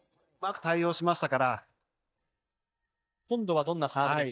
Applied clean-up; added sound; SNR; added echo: neural mask model DeepFilterNet 3.